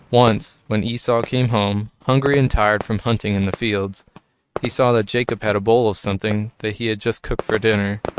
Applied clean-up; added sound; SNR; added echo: neural mask model RNNoise.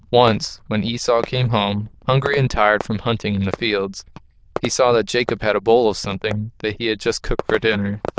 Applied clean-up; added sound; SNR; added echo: neural diffusion model UNIVERSE++.